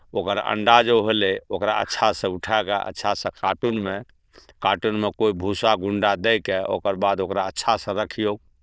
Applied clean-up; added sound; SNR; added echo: neural diffusion model UNIVERSE++.